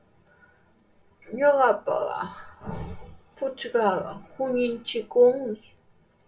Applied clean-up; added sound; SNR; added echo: none; none; none; reverberation time 0.2 s.